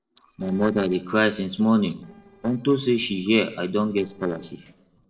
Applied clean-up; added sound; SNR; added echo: neural separator model SepFormer DNS4.